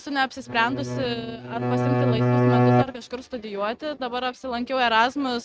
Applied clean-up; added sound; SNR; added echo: neural mask model RNNoise.